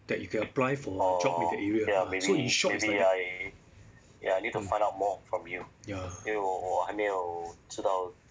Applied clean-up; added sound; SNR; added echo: none; none; none; none.